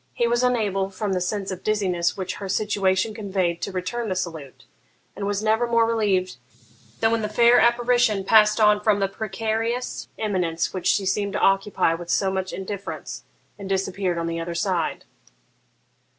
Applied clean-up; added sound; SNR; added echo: none; none; none; none.